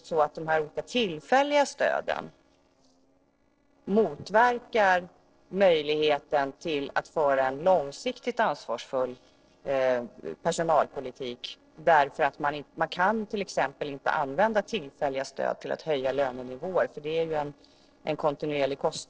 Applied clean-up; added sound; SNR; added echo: neural separator model SepFormer DNS4.